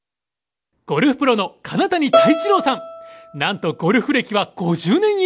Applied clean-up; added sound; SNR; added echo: none; Bowed string instrument; 4 dB; none.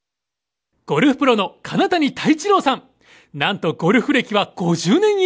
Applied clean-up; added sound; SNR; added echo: none; none; none; none.